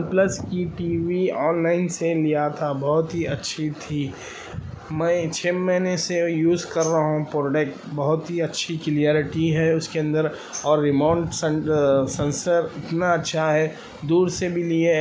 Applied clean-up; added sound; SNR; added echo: none; Tambourine; 20 dB; none.